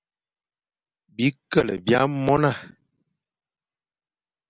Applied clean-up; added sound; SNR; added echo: none; none; none; none.